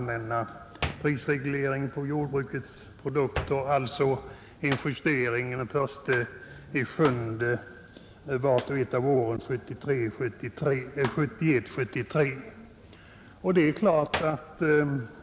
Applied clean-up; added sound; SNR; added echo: none; Hands; 15 dB; none.